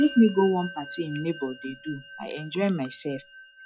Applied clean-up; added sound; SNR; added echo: classical method log-MMSE.